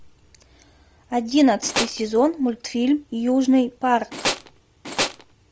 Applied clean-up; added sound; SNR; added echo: none; Tools; 4 dB; none.